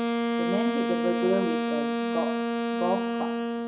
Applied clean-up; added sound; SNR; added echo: neural mask model RNNoise.